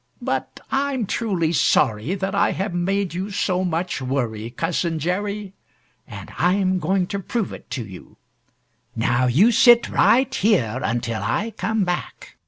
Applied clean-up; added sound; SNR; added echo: none; none; none; none.